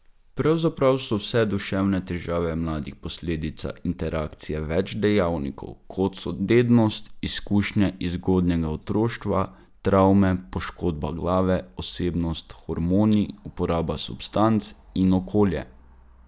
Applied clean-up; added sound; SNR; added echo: none; none; none; none.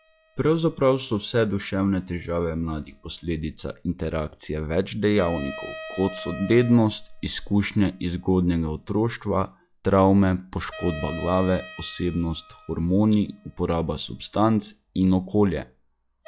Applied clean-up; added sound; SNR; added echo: classical method log-MMSE.